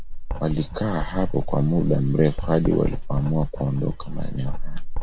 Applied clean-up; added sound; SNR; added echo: none; Writing; 1 dB; none.